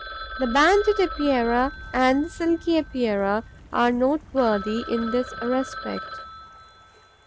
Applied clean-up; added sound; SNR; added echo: none; Wind + Telephone; 13 dB; none.